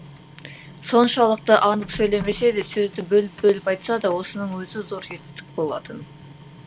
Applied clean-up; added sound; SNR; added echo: none; Printer; 19 dB; none.